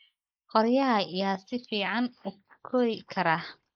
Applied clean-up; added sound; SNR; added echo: neural mask model Resemble Enhance denoiser.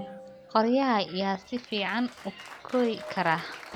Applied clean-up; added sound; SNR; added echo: none; Applause; 17 dB; none.